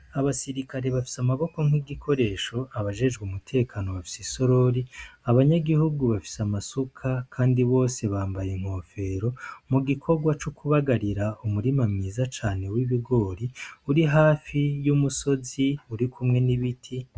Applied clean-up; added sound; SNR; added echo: none; none; none; none.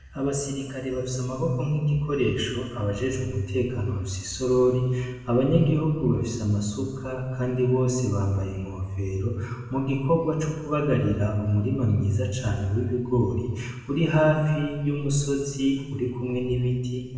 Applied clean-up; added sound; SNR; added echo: none; none; none; reverberation time 1.2 s.